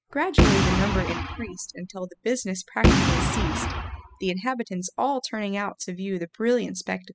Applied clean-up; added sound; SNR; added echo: classical method spectral subtraction.